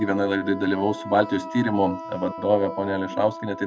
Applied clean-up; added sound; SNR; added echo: none; Wind instrument, woodwind instrument; 12 dB; none.